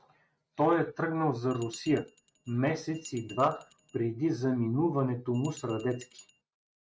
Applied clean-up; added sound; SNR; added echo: neural mask model RNNoise.